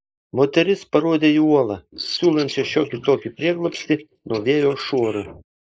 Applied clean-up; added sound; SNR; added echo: neural mask model Resemble Enhance denoiser.